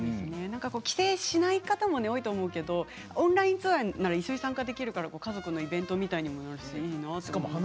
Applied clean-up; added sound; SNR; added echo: none; none; none; none.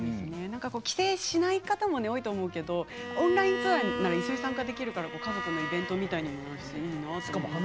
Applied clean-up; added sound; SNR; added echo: none; Bowed string instrument; 8 dB; none.